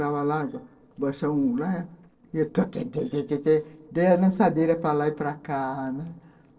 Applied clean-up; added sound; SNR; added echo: neural separator model SepFormer DNS4.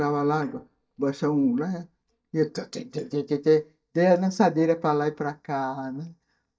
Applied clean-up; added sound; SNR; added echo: neural mask model DeepFilterNet 3.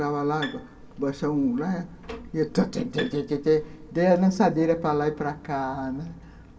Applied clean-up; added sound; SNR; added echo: none; Bowed string instrument; 16 dB; reverberation time 1.1 s.